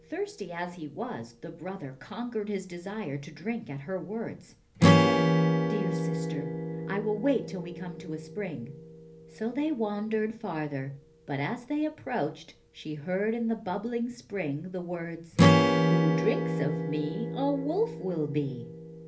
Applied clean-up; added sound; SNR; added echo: none; Strum; -3 dB; reverberation time 0.3 s.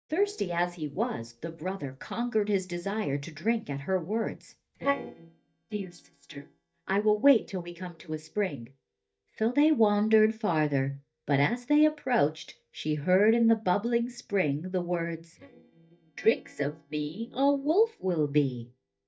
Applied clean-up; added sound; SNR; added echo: neural mask model DeepFilterNet 3.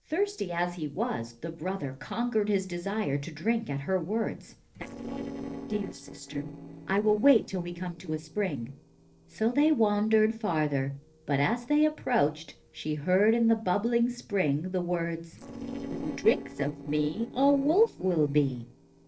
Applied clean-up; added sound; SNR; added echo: neural separator model SepFormer DNS4.